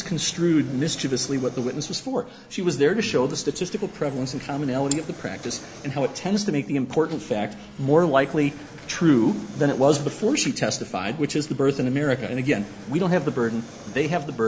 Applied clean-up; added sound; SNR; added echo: none; Fixed-wing aircraft, airplane; 20 dB; none.